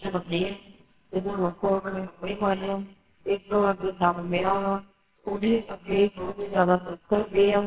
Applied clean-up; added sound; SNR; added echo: neural separator model SepFormer WHAMR!.